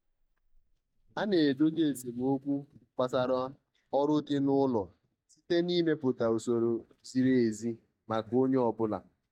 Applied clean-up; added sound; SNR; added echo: neural mask model DeepFilterNet 3.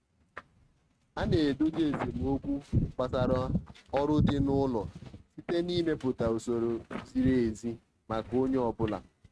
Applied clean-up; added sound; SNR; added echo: neural mask model RNNoise.